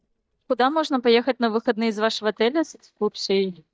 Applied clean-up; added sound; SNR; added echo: neural mask model DeepFilterNet 3.